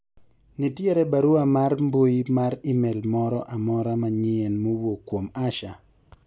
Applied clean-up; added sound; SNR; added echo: none; none; none; none.